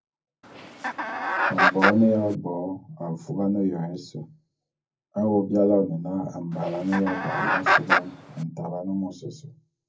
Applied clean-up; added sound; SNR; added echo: none; Chicken, rooster; -2 dB; reverberation time 0.4 s.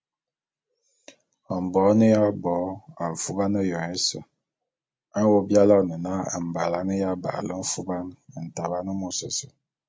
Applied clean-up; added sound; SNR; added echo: none; none; none; none.